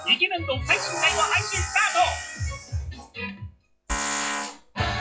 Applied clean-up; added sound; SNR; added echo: classical method WPE with log-MMSE.